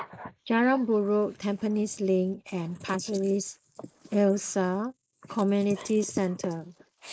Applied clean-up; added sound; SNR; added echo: neural mask model Resemble Enhance denoiser.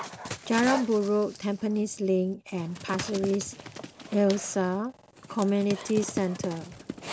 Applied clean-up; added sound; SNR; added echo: none; Dog; 11 dB; none.